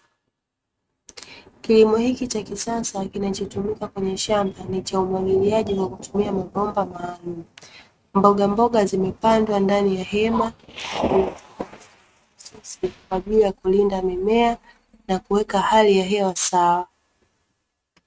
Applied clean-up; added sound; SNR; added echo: neural mask model RNNoise.